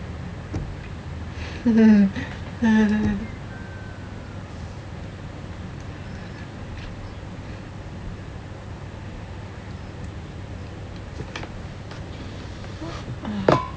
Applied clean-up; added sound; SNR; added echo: none; Knock; 14 dB; none.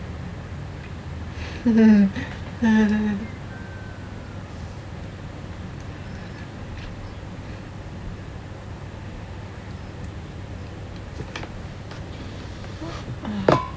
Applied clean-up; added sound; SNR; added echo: none; none; none; none.